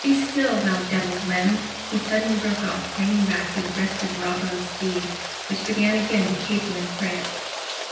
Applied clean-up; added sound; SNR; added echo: none; Rain; 7 dB; reverberation time 0.9 s.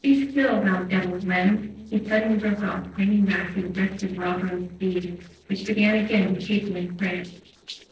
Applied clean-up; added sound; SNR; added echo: neural separator model SepFormer DNS4.